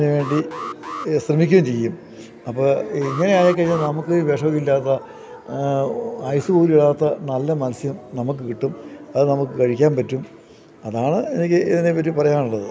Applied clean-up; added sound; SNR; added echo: none; Alarm; 14 dB; none.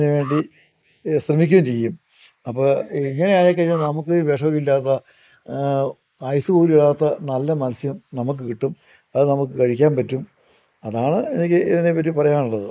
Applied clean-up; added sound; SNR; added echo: neural mask model Resemble Enhance denoiser.